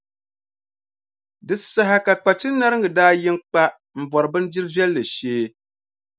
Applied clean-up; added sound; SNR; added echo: none; none; none; none.